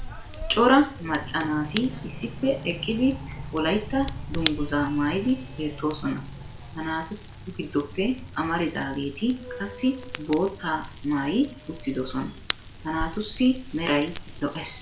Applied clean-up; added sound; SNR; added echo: none; Fire / Rain; 10 dB; reverberation time 0.4 s.